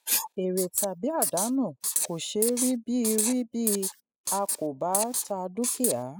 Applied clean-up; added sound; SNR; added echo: classical method spectral subtraction.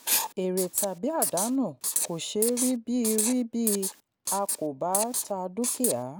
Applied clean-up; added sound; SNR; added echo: none; Writing; 2 dB; none.